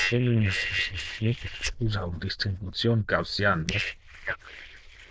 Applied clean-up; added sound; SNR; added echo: neural diffusion model UNIVERSE++.